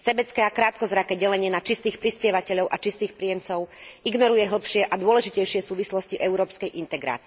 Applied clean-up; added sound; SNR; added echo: none; none; none; none.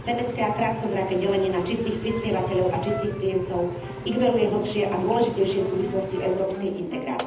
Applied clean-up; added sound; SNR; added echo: none; Engine; 9 dB; reverberation time 0.8 s.